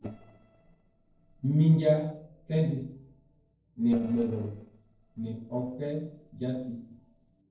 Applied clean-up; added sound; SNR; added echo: neural separator model SepFormer DNS4.